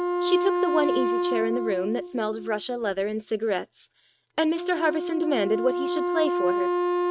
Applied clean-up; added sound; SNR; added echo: neural mask model RNNoise.